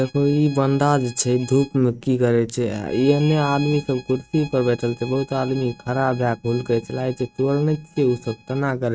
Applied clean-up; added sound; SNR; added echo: neural mask model RNNoise.